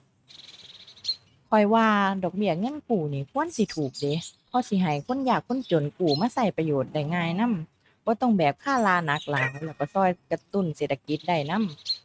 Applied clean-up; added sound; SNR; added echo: neural mask model RNNoise.